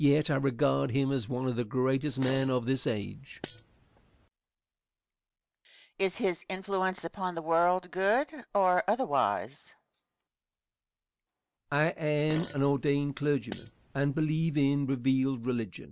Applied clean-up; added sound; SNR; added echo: none; Fart; 14 dB; none.